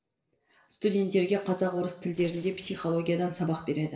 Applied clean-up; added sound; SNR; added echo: neural separator model SepFormer DNS4.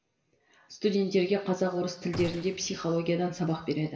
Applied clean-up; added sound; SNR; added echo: none; Gunshot, gunfire; 14 dB; reverberation time 0.7 s.